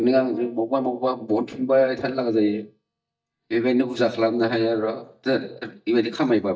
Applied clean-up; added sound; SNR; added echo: neural mask model DeepFilterNet 3.